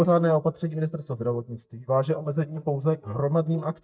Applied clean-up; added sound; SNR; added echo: neural mask model DeepFilterNet 3.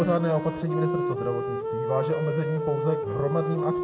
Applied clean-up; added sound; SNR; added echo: none; Wind instrument, woodwind instrument; 2 dB; reverberation time 1.2 s.